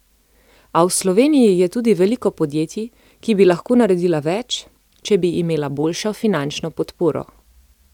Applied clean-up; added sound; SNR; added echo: none; none; none; none.